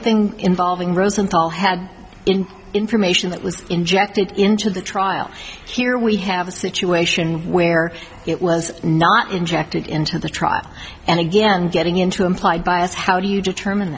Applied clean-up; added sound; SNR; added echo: none; none; none; none.